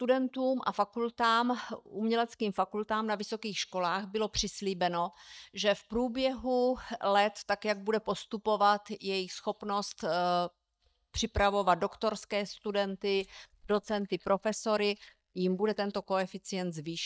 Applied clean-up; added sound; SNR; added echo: neural mask model DeepFilterNet 3.